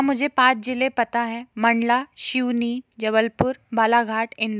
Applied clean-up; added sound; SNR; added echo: none; none; none; none.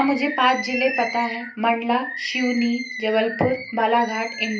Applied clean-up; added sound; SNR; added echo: none; Bird; 10 dB; reverberation time 0.3 s.